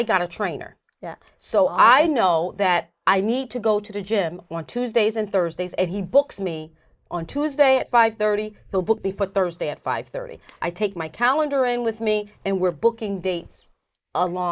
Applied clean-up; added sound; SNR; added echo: neural mask model Resemble Enhance denoiser.